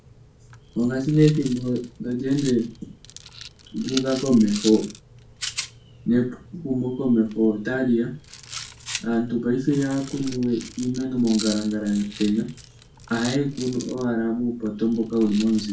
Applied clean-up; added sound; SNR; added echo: none; Rattle; 15 dB; reverberation time 0.3 s.